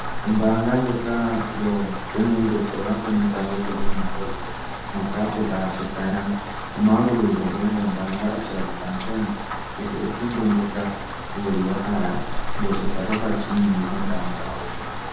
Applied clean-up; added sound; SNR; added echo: none; Rain; 3 dB; reverberation time 0.9 s.